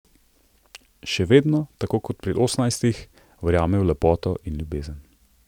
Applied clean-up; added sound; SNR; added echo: none; none; none; none.